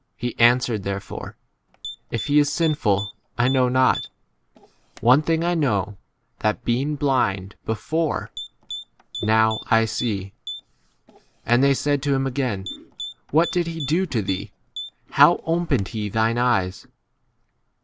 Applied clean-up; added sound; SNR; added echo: none; Typing; 15 dB; none.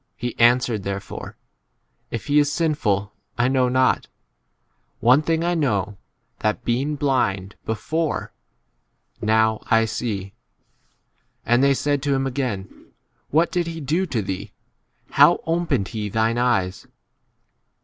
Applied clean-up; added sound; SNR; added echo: none; none; none; none.